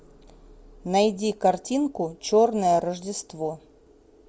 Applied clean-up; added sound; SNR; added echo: none; none; none; none.